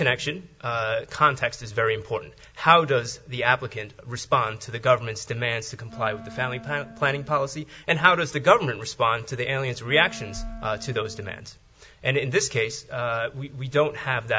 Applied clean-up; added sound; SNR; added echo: none; Wind instrument, woodwind instrument; 19 dB; none.